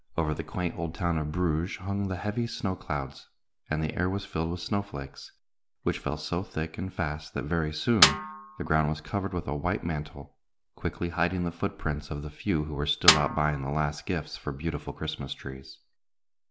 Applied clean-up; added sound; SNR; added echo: none; Snare drum; -1 dB; none.